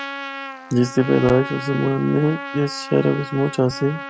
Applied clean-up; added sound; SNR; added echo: none; Trumpet; 11 dB; none.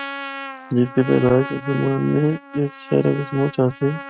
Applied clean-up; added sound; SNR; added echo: neural mask model RNNoise.